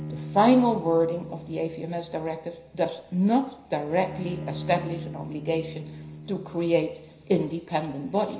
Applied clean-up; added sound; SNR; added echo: none; Bowed string instrument; 13 dB; reverberation time 0.5 s.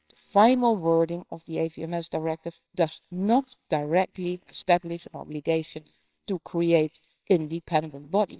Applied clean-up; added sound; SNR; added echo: neural separator model SepFormer WHAMR!.